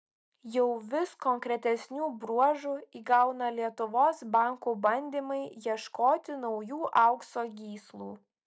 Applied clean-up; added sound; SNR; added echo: none; none; none; none.